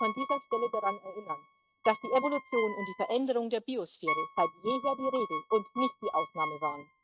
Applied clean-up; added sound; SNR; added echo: neural mask model RNNoise.